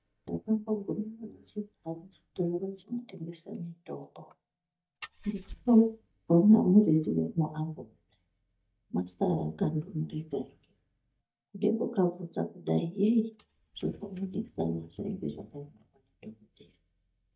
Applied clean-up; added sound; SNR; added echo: neural mask model DeepFilterNet 3.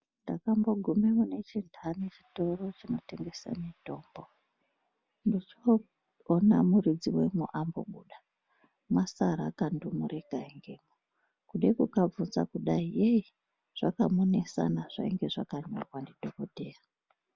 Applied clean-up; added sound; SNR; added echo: none; none; none; none.